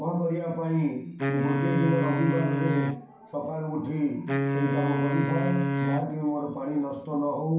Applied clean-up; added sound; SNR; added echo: none; Wind instrument, woodwind instrument; 0 dB; reverberation time 0.5 s.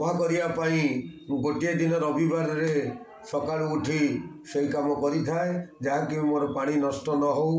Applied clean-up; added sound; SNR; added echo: none; none; none; none.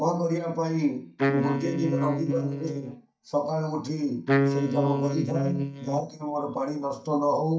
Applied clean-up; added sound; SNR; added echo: neural mask model DeepFilterNet 3.